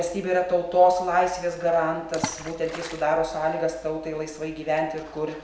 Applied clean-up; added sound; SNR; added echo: none; Water / Splash, splatter; 10 dB; none.